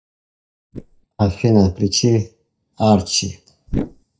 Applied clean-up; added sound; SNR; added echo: neural mask model DeepFilterNet 3.